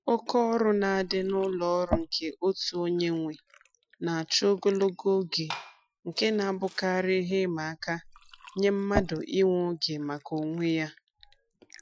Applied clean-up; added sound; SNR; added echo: classical method Wiener filter.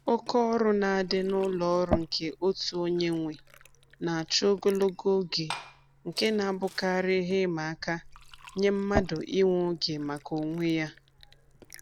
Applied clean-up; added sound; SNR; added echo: none; Fill (with liquid) / Glass; 12 dB; none.